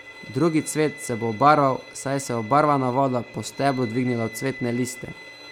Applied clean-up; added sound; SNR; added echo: none; Bowed string instrument; 18 dB; none.